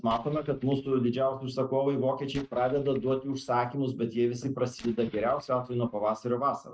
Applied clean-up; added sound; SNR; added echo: neural mask model RNNoise.